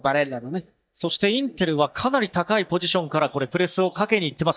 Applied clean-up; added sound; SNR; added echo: neural mask model DeepFilterNet 3.